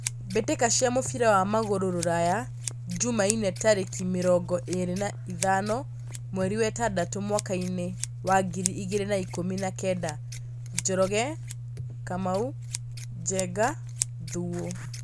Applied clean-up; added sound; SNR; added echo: none; Scissors; 7 dB; none.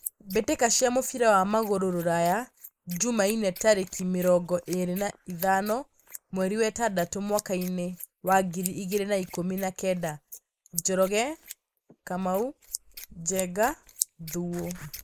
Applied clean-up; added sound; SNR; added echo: neural mask model Resemble Enhance denoiser.